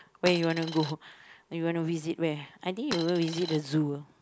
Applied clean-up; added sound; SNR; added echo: none; Coin (dropping); 8 dB; none.